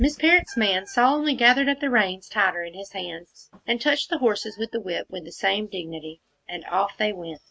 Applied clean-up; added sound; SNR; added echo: neural mask model RNNoise.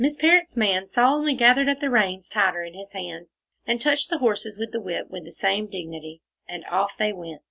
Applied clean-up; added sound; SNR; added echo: none; none; none; none.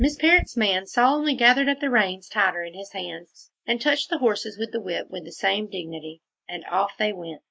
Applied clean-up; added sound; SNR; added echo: neural mask model Resemble Enhance denoiser.